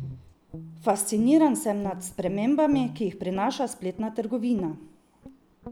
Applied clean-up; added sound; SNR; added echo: none; Guitar; 16 dB; none.